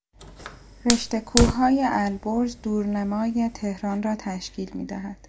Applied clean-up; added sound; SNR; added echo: none; Fire; 5 dB; none.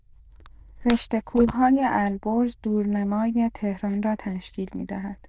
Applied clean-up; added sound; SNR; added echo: neural diffusion model UNIVERSE++.